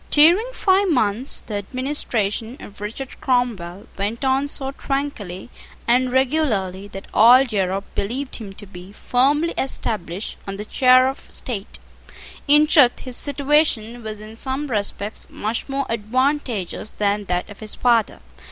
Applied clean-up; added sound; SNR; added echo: none; none; none; none.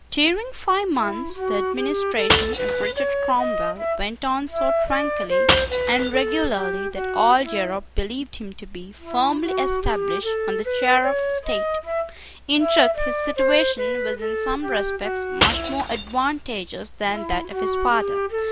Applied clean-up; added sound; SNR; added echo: none; Shatter / Crushing + Wind instrument, woodwind instrument; 0 dB; none.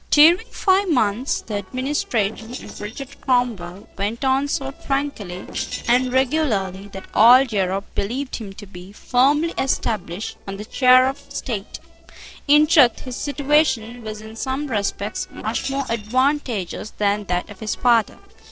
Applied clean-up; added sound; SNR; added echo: neural separator model SepFormer DNS4.